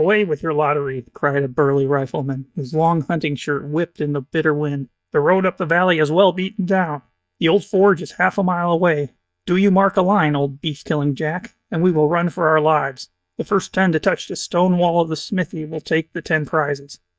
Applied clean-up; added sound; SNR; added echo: neural mask model DeepFilterNet 3.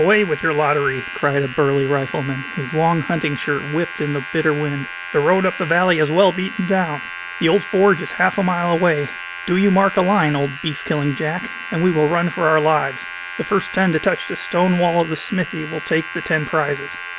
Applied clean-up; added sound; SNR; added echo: none; Domestic sounds, home sounds; 11 dB; none.